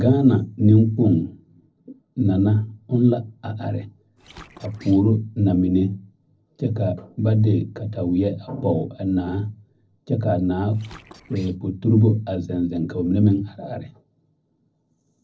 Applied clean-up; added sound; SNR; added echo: neural separator model SepFormer DNS4.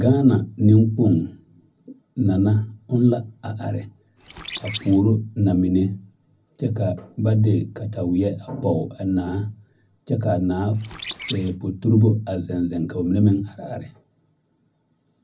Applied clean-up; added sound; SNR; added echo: none; Bird; 6 dB; reverberation time 0.4 s.